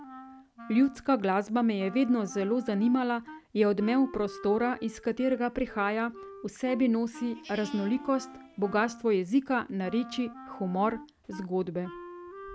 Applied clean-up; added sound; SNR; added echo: none; Livestock, farm animals, working animals + Wind instrument, woodwind instrument; 17 dB; none.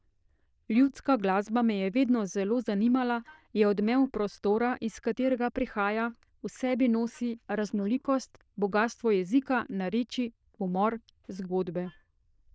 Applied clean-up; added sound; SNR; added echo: neural diffusion model UNIVERSE++.